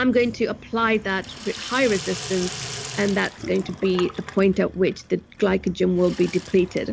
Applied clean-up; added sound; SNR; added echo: none; Sink (filling or washing) / Water tap, faucet; 14 dB; none.